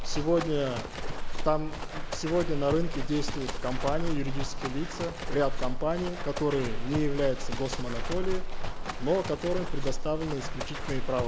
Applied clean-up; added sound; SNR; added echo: none; Livestock, farm animals, working animals; -1 dB; none.